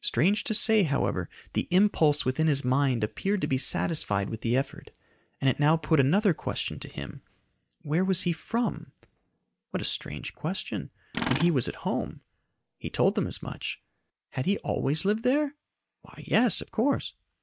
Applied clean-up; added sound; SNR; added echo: none; Tools; 11 dB; none.